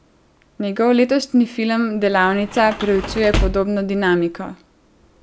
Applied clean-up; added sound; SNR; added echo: none; Sliding door / Slam; 7 dB; none.